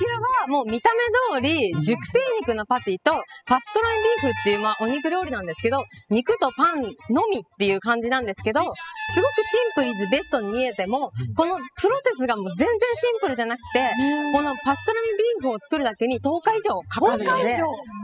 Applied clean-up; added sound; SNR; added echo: classical method spectral subtraction.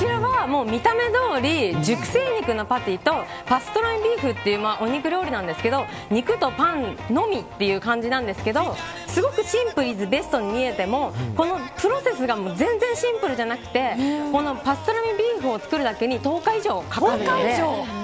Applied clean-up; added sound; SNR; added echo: none; none; none; none.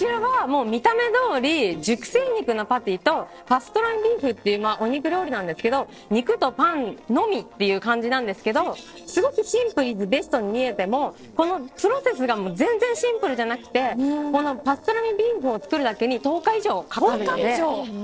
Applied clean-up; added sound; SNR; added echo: neural separator model SepFormer DNS4.